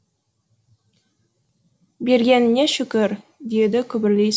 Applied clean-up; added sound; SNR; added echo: none; none; none; none.